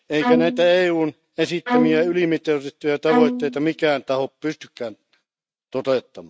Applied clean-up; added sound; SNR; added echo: neural mask model RNNoise.